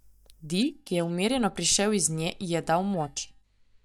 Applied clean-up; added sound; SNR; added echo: neural mask model DeepFilterNet 3.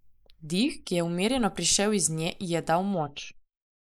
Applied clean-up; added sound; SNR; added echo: neural mask model Resemble Enhance denoiser.